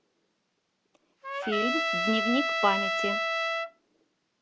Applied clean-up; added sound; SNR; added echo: none; Trumpet; -3 dB; none.